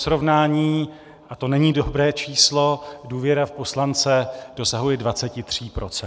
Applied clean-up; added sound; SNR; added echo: none; none; none; none.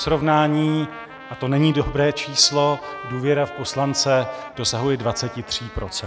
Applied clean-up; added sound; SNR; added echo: none; Trumpet; 16 dB; none.